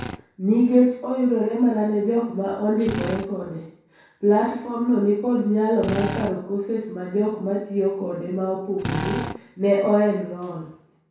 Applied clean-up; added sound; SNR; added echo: none; Drill; 13 dB; reverberation time 0.6 s.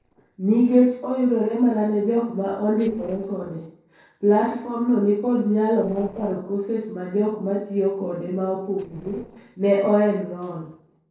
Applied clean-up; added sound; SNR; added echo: neural separator model SepFormer DNS4.